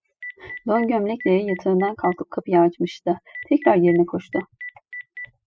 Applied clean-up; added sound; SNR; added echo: classical method spectral subtraction.